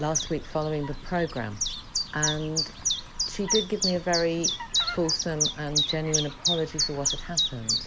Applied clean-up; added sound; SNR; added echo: none; Chirp, tweet; -1 dB; none.